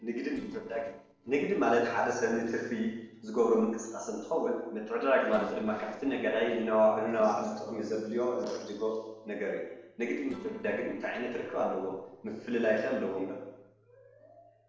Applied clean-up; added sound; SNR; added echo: neural separator model SepFormer DNS4.